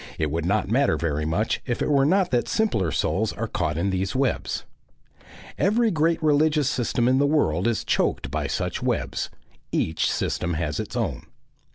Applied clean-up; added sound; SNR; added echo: none; none; none; none.